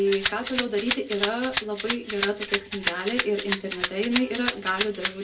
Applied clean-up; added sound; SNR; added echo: none; Rattle (instrument); -4 dB; reverberation time 0.2 s.